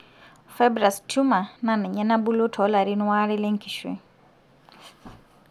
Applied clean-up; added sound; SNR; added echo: none; none; none; none.